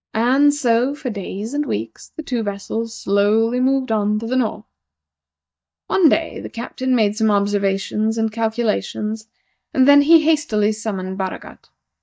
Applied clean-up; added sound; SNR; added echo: neural mask model DeepFilterNet 3.